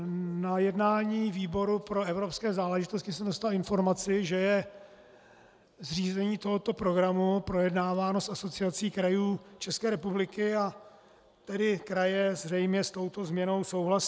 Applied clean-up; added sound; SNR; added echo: none; none; none; none.